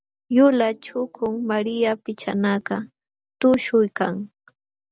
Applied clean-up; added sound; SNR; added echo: none; none; none; none.